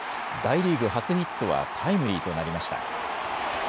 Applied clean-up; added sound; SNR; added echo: none; none; none; none.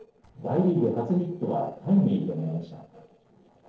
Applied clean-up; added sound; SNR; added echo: neural separator model SepFormer DNS4.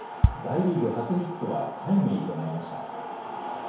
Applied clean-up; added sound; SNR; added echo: none; Bass drum; 3 dB; reverberation time 1.0 s.